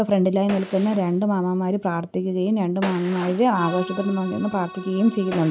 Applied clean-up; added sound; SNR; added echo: none; Gunshot, gunfire + Accordion; 14 dB; none.